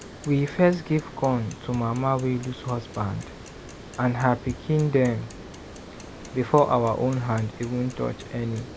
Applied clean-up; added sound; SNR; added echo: none; Mechanisms / Bicycle + Water; 15 dB; none.